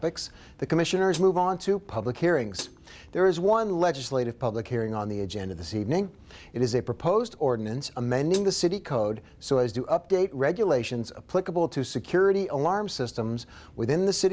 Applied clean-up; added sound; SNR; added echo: none; Hi-hat; 19 dB; none.